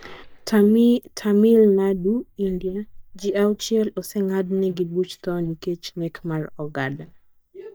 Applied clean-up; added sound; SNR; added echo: neural mask model DeepFilterNet 3.